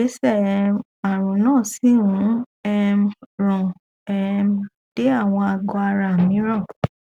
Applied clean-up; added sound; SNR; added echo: none; none; none; none.